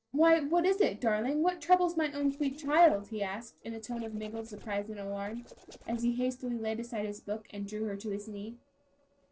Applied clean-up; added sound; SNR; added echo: neural separator model SepFormer DNS4.